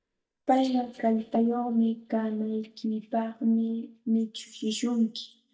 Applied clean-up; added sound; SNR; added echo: neural mask model DeepFilterNet 3.